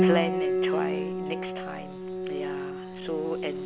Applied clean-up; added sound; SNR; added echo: none; Piano; -5 dB; none.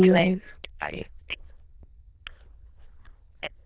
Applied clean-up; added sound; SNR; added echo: neural diffusion model UNIVERSE++.